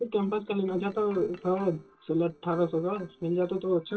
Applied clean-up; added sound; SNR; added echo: neural separator model SepFormer DNS4.